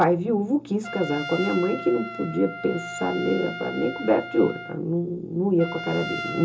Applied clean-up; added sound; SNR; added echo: none; Trumpet; 11 dB; reverberation time 0.2 s.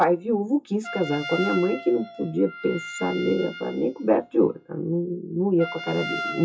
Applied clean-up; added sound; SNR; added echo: classical method WPE with log-MMSE.